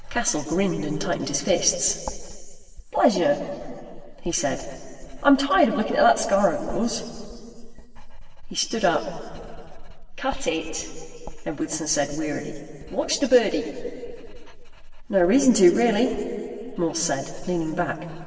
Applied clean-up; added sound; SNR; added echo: none; Writing; 11 dB; reverberation time 2.4 s.